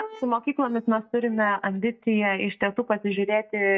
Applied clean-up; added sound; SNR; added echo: neural mask model DeepFilterNet 3.